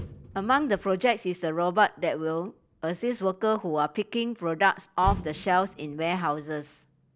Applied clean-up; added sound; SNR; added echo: none; Motor vehicle (road); 14 dB; none.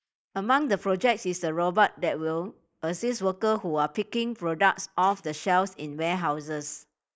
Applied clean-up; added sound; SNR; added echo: neural mask model Resemble Enhance denoiser.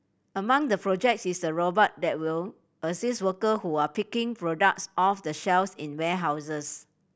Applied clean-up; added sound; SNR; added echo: none; none; none; none.